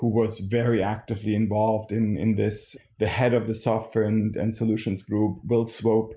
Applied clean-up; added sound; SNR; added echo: none; none; none; none.